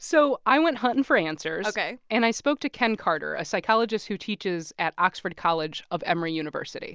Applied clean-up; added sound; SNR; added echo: none; none; none; none.